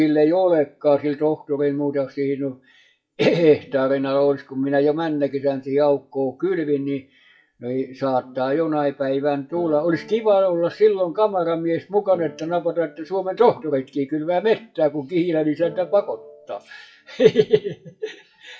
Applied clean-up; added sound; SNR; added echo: classical method WPE with log-MMSE.